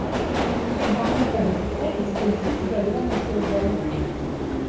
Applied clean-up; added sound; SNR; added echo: none; Subway, metro, underground; -2 dB; reverberation time 0.6 s.